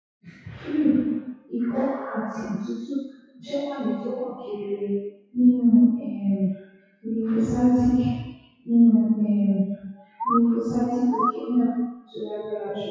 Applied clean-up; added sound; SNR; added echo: classical method WPE with log-MMSE.